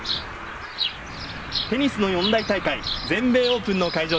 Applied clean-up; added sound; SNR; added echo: none; Bird vocalization, bird call, bird song; 7 dB; none.